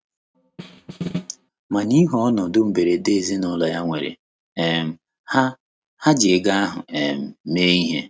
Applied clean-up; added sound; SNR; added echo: neural mask model RNNoise.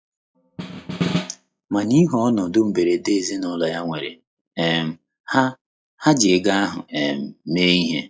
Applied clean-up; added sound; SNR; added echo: classical method log-MMSE.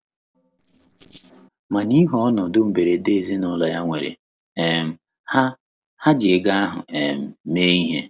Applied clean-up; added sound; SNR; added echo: neural separator model SepFormer DNS4.